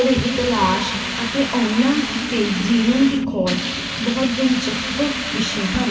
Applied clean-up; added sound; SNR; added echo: none; Hiss; 7 dB; reverberation time 2.6 s.